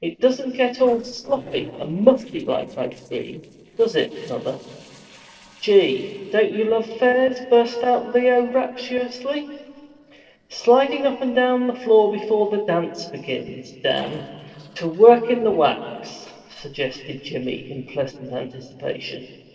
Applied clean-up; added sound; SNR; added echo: neural separator model SepFormer DNS4.